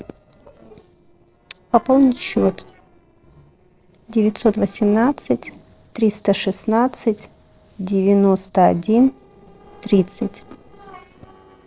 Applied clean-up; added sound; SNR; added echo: neural separator model SepFormer DNS4.